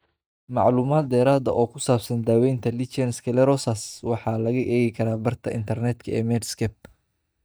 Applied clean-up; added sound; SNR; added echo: neural mask model DeepFilterNet 3.